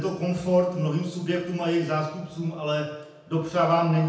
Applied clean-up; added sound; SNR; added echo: none; none; none; reverberation time 0.9 s.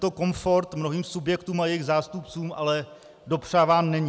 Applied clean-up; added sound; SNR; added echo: none; none; none; none.